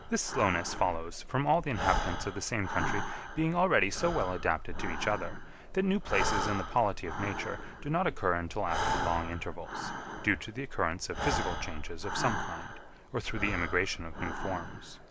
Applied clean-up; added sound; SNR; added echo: none; Breathing; 6 dB; none.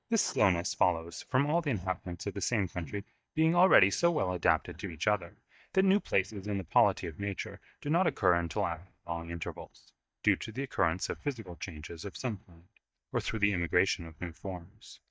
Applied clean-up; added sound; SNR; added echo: neural mask model DeepFilterNet 3.